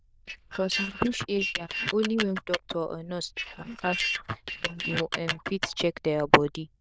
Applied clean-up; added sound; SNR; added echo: neural diffusion model UNIVERSE++.